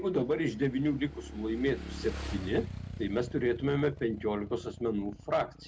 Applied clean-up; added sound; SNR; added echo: none; Motorcycle / Engine; 11 dB; none.